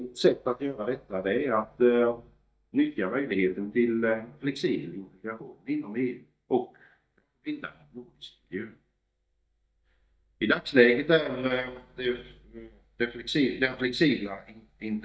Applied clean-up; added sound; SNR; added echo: neural mask model DeepFilterNet 3.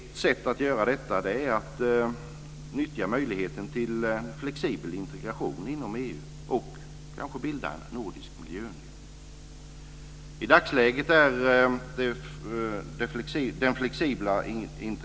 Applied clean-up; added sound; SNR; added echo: none; none; none; none.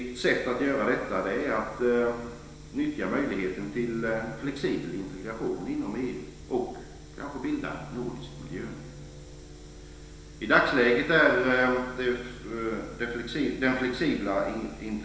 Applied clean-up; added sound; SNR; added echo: none; Bowed string instrument; 20 dB; reverberation time 1.1 s.